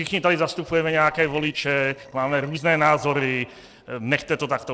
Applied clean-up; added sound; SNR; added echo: neural separator model SepFormer DNS4.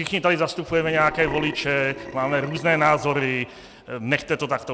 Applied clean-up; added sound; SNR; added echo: none; Burping, eructation; 13 dB; none.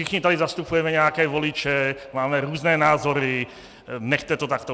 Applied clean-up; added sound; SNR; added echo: none; none; none; none.